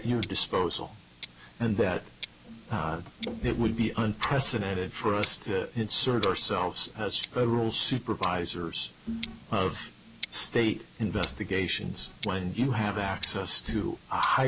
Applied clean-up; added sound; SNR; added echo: none; Tick-tock; 4 dB; none.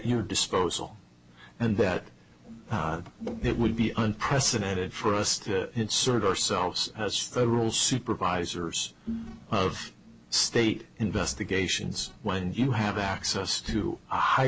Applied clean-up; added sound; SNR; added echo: none; none; none; none.